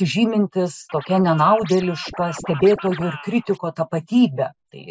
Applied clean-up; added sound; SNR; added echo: none; Scratching (performance technique); 15 dB; none.